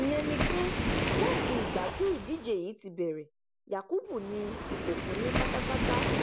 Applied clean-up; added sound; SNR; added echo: none; Waves, surf; -2 dB; none.